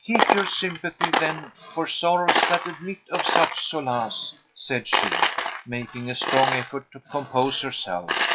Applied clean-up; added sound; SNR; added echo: classical method log-MMSE.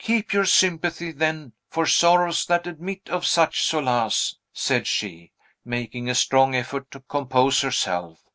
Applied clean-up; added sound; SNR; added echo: none; none; none; none.